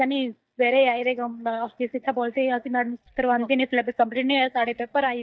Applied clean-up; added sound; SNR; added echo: neural mask model DeepFilterNet 3.